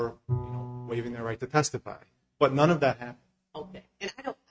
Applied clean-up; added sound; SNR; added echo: neural mask model RNNoise.